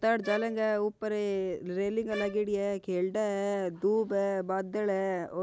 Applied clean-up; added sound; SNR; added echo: none; Bowed string instrument; 16 dB; none.